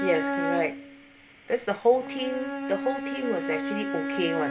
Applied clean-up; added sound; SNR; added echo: none; Bowed string instrument; 3 dB; none.